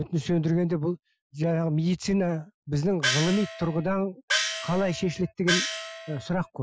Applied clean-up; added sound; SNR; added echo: classical method Wiener filter.